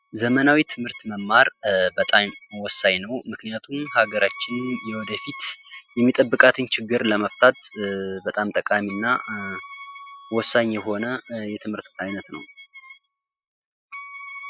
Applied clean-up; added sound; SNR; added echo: classical method spectral subtraction.